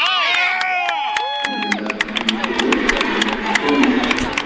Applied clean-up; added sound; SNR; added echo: none; Cheering / Clapping; -4 dB; reverberation time 2.0 s.